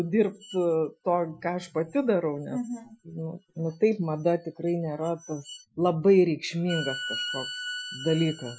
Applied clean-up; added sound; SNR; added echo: classical method Wiener filter.